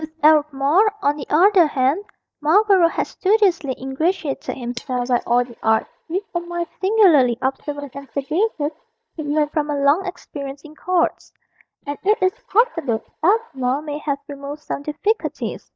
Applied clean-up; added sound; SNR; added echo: neural mask model DeepFilterNet 3.